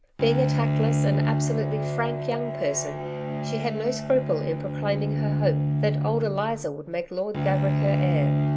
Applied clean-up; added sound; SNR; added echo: none; Bowed string instrument; -2 dB; none.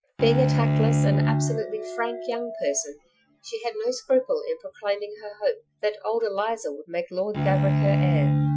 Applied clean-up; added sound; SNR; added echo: classical method Wiener filter.